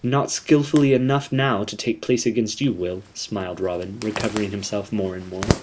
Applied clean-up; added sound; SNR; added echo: none; Zipper (clothing); 11 dB; none.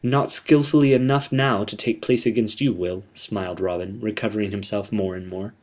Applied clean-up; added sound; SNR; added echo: none; none; none; none.